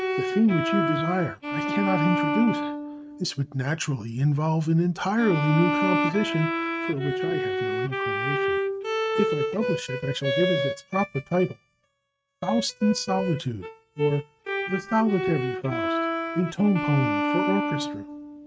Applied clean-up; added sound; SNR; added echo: neural mask model RNNoise.